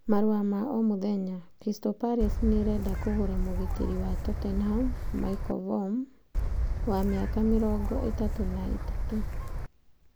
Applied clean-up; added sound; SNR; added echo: none; Gull, seagull / Wind; 0 dB; none.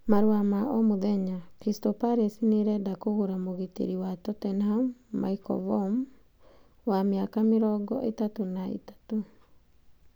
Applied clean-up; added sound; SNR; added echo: none; none; none; none.